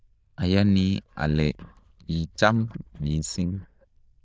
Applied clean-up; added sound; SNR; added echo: neural diffusion model UNIVERSE++.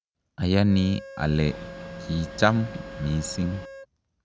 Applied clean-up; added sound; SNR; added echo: none; Boat, Water vehicle + Organ; 13 dB; none.